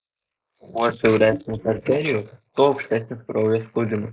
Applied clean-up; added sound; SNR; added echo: neural mask model Resemble Enhance denoiser.